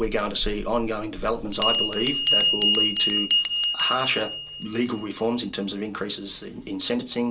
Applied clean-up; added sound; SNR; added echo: none; Bell; -1 dB; reverberation time 0.2 s.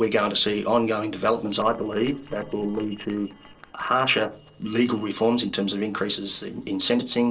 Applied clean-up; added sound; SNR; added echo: neural separator model SepFormer DNS4.